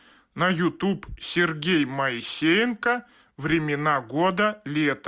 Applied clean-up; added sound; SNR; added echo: none; none; none; none.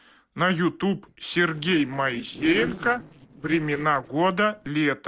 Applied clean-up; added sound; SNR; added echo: neural separator model SepFormer DNS4.